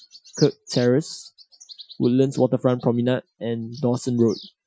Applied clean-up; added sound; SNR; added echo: classical method Wiener filter.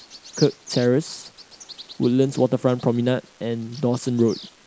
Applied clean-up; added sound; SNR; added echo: neural mask model Resemble Enhance denoiser.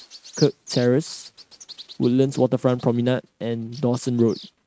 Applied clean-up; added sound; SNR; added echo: neural mask model RNNoise.